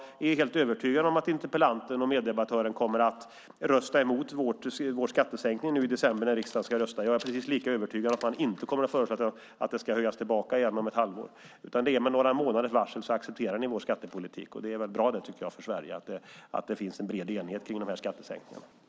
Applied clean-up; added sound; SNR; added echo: none; none; none; none.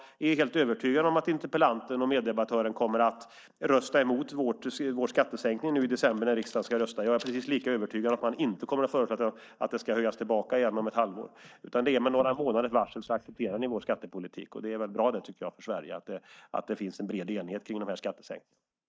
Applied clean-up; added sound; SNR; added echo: neural mask model DeepFilterNet 3.